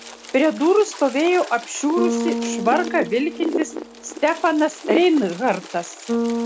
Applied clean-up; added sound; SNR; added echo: none; Bass guitar + Wind; 6 dB; none.